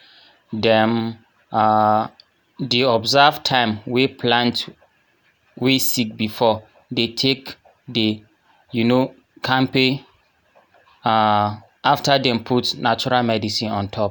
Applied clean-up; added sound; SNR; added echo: none; none; none; none.